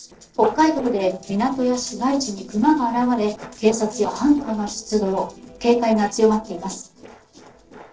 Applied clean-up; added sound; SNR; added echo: neural separator model SepFormer DNS4.